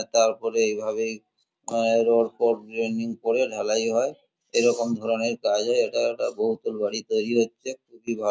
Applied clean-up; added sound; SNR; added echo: none; none; none; none.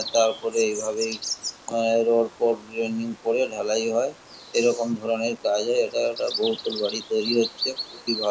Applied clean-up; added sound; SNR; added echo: none; Bird vocalization, bird call, bird song; 11 dB; none.